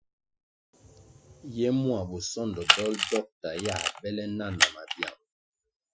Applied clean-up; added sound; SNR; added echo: classical method Wiener filter.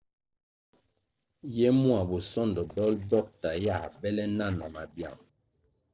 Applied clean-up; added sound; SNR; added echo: neural separator model SepFormer DNS4.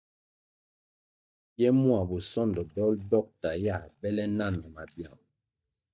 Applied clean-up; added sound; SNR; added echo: neural mask model DeepFilterNet 3.